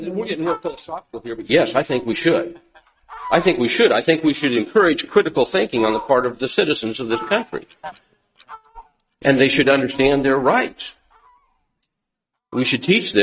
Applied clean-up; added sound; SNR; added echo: neural mask model RNNoise.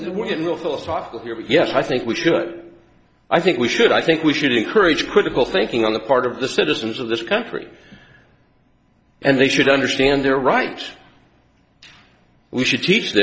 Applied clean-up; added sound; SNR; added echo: none; none; none; none.